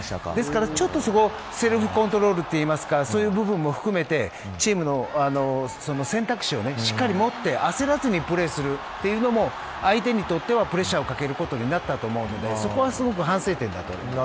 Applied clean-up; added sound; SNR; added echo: none; none; none; none.